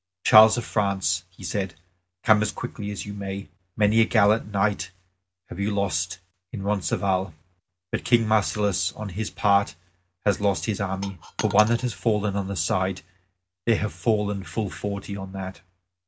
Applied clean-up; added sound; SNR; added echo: none; Coin (dropping); 12 dB; none.